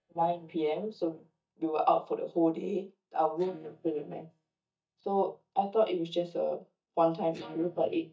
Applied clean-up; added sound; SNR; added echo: neural mask model DeepFilterNet 3.